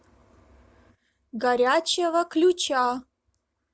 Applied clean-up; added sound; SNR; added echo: none; none; none; none.